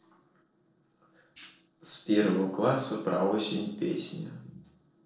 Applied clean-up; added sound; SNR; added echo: neural separator model SepFormer DNS4.